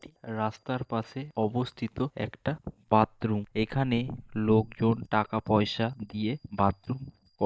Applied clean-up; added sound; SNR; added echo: neural mask model DeepFilterNet 3.